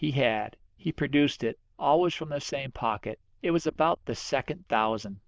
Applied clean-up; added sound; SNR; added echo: neural diffusion model UNIVERSE++.